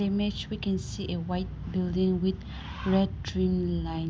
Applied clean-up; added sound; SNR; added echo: none; none; none; none.